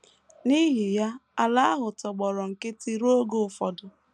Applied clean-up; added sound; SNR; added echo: none; none; none; none.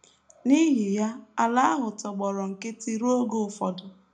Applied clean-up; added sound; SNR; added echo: none; none; none; reverberation time 0.2 s.